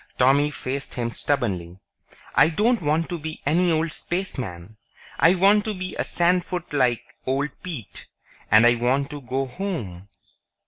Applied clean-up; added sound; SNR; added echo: none; none; none; none.